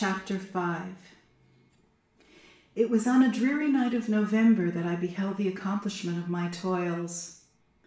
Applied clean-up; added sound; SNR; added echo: none; none; none; reverberation time 0.5 s.